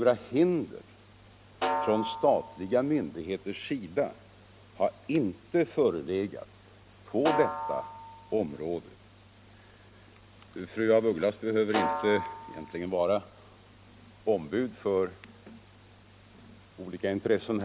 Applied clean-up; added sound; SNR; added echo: none; Snare drum; 6 dB; none.